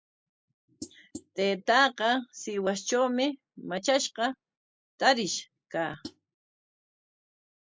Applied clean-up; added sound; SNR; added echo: neural mask model Resemble Enhance denoiser.